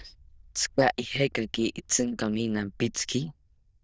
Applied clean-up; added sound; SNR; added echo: neural diffusion model UNIVERSE++.